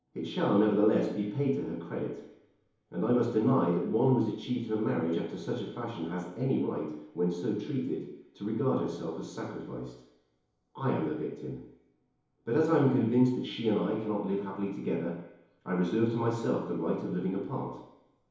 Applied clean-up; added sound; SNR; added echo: none; none; none; reverberation time 2.2 s.